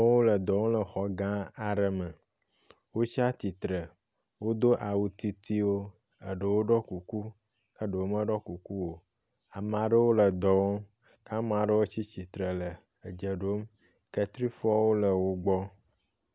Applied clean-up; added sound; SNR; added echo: none; none; none; none.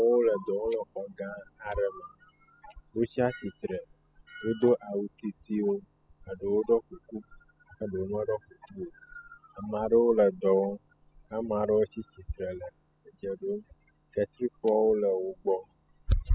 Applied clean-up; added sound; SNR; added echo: classical method spectral subtraction.